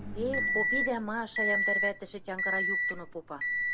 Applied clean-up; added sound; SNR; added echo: none; Microwave oven; -4 dB; none.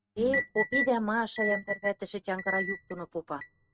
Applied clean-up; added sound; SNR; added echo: neural mask model RNNoise.